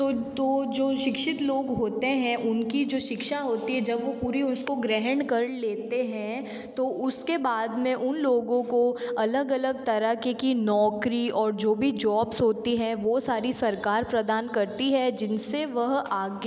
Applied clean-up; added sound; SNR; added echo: none; none; none; none.